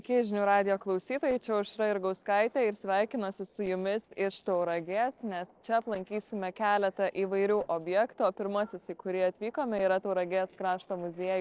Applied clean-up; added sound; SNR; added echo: neural separator model SepFormer DNS4.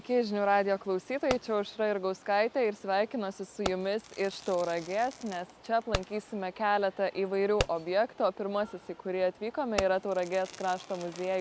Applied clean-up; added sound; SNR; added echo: none; Fireworks; 13 dB; none.